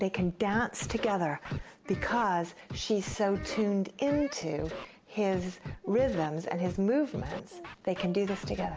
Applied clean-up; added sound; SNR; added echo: none; Scratching (performance technique); 12 dB; none.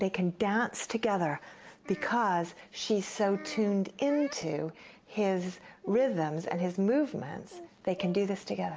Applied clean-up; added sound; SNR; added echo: none; none; none; none.